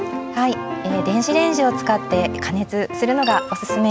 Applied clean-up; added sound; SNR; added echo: none; none; none; none.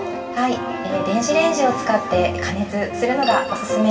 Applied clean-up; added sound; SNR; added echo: none; none; none; reverberation time 2.4 s.